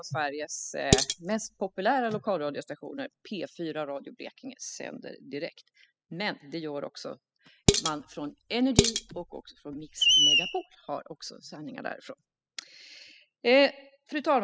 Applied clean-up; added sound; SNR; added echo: classical method spectral subtraction.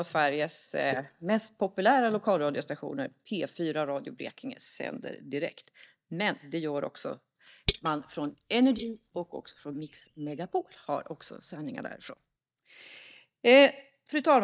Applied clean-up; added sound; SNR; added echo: neural mask model DeepFilterNet 3.